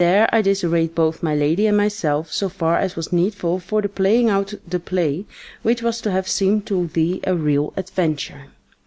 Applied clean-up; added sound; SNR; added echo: none; none; none; none.